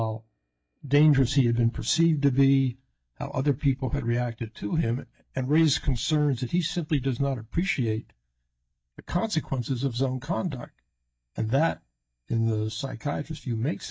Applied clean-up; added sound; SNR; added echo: neural mask model DeepFilterNet 3.